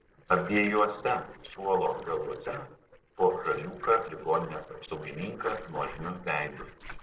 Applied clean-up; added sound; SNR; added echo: neural separator model SepFormer DNS4.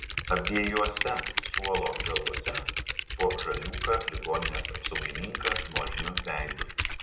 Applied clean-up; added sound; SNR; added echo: none; Typing; 0 dB; reverberation time 0.6 s.